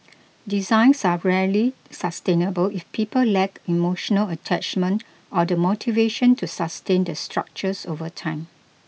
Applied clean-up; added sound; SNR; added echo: none; none; none; none.